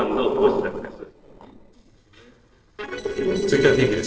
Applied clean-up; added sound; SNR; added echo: neural separator model SepFormer DNS4.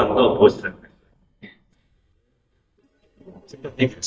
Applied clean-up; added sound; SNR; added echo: neural mask model DeepFilterNet 3.